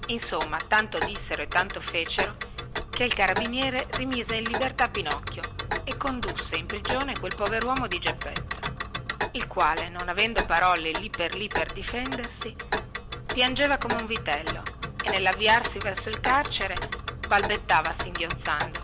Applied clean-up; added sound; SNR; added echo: none; Tick; 5 dB; none.